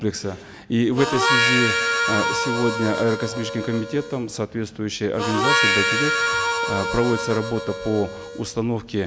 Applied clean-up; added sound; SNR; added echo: none; Harmonica; -1 dB; none.